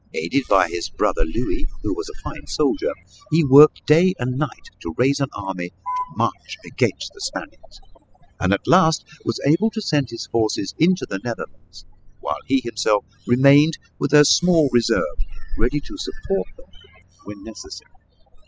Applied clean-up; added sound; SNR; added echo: classical method spectral subtraction.